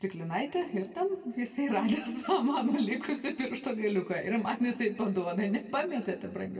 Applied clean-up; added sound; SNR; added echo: none; none; none; reverberation time 1.5 s.